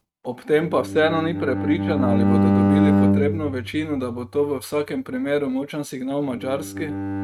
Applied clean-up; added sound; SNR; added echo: neural mask model RNNoise.